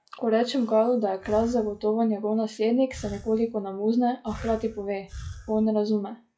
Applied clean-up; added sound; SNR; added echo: classical method log-MMSE.